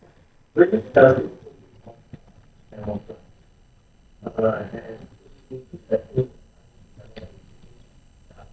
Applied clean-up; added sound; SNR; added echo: neural mask model DeepFilterNet 3.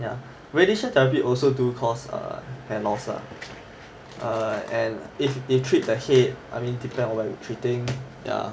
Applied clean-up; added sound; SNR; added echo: none; none; none; none.